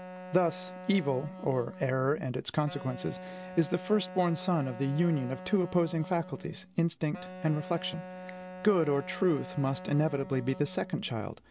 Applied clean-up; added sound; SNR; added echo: none; Wind instrument, woodwind instrument; 14 dB; none.